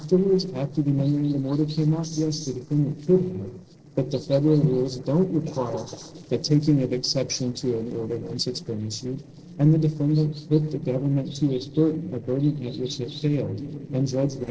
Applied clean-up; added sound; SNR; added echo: neural separator model SepFormer DNS4.